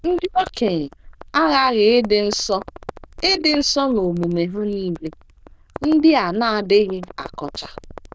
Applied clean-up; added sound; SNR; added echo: neural diffusion model UNIVERSE++.